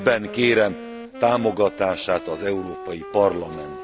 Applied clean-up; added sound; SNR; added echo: none; Wind instrument, woodwind instrument; 14 dB; none.